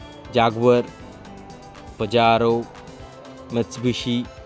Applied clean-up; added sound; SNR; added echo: none; Organ; 18 dB; none.